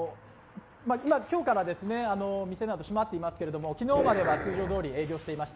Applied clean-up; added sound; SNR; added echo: none; Growling; 3 dB; reverberation time 2.5 s.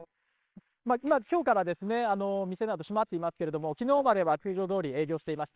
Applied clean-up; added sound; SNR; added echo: neural separator model SepFormer WHAMR!.